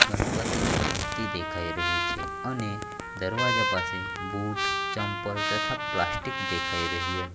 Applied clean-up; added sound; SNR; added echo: none; Fire + Trumpet; -5 dB; none.